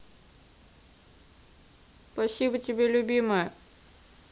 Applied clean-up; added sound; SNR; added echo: none; none; none; none.